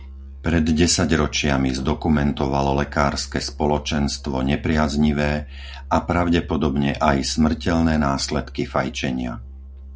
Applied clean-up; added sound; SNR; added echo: none; Musical instrument; 15 dB; none.